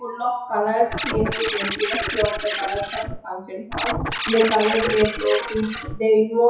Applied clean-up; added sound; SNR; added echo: classical method WPE with log-MMSE.